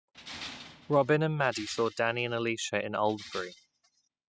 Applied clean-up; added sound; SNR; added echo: classical method spectral subtraction.